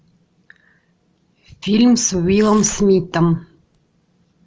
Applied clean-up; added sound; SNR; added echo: none; Tearing; 20 dB; none.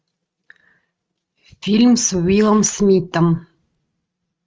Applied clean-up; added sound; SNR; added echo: neural mask model RNNoise.